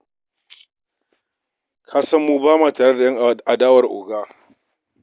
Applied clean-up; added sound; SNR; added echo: none; none; none; none.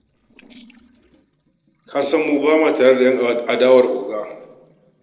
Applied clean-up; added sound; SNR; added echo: neural separator model SepFormer DNS4.